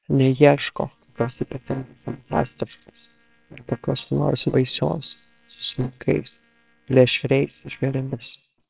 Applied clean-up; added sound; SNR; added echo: neural separator model SepFormer WHAMR!.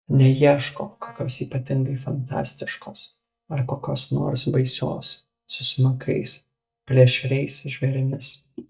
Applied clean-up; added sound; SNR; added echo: neural mask model DeepFilterNet 3.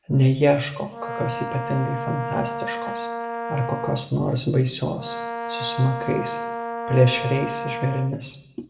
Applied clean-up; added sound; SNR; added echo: none; Brass instrument; 6 dB; reverberation time 0.7 s.